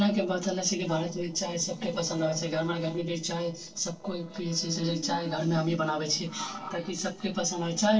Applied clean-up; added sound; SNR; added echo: neural separator model SepFormer DNS4.